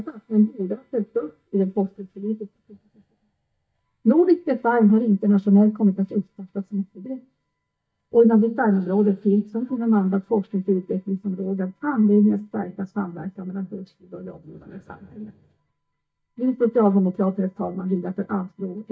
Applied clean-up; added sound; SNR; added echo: neural mask model DeepFilterNet 3.